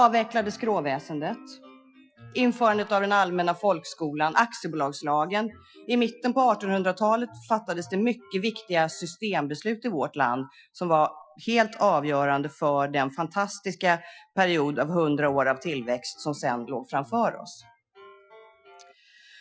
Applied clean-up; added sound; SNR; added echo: classical method Wiener filter.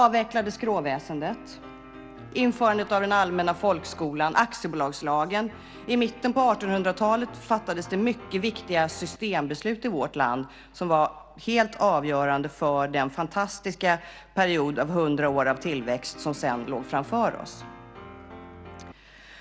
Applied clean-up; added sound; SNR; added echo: none; Piano; 18 dB; none.